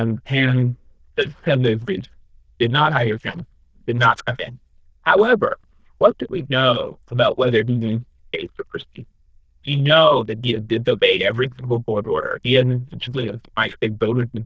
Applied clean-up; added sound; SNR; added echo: neural diffusion model UNIVERSE++.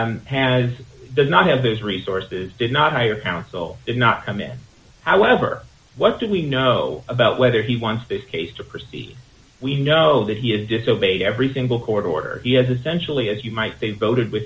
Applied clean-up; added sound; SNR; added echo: none; none; none; none.